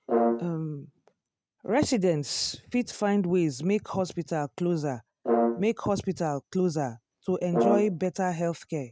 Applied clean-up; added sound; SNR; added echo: neural mask model RNNoise.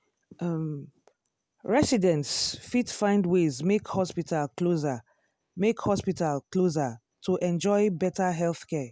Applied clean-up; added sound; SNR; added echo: none; none; none; none.